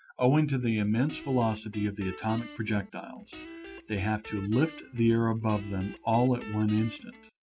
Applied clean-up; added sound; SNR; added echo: none; Guitar; 17 dB; none.